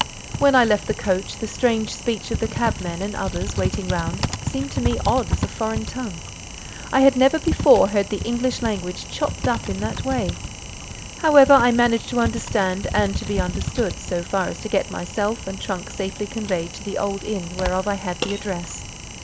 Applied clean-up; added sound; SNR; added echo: none; Typing; 7 dB; none.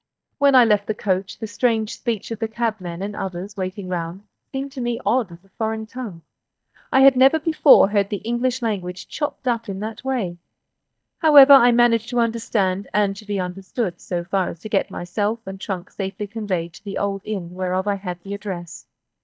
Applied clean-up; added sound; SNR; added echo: neural mask model DeepFilterNet 3.